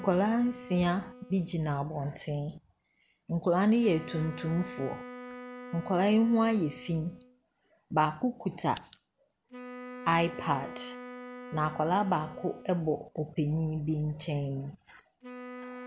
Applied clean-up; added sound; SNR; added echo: none; Wind instrument, woodwind instrument; 16 dB; none.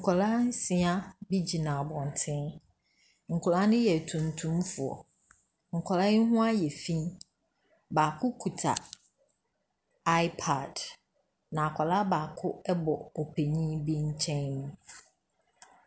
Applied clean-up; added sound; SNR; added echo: none; none; none; none.